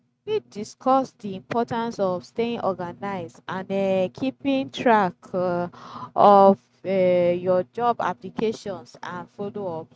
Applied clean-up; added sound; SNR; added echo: neural mask model RNNoise.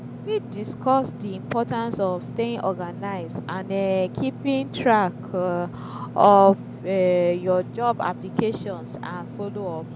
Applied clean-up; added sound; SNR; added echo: none; Engine / Mechanisms; 12 dB; none.